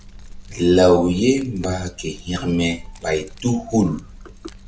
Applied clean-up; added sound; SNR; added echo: none; Keys jangling; 19 dB; none.